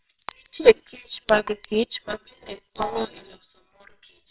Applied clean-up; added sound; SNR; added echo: neural separator model SepFormer WHAMR!.